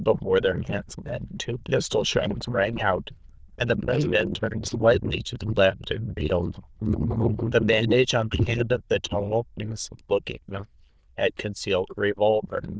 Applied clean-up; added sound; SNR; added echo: neural diffusion model UNIVERSE++.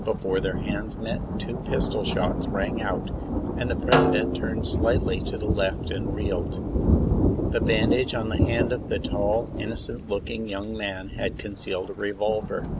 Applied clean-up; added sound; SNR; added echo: none; Snare drum + Thunder; -3 dB; none.